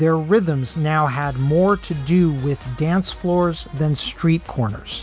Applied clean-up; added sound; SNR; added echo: none; none; none; none.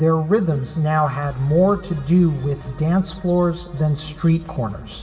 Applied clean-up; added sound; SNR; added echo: none; none; none; reverberation time 2.4 s.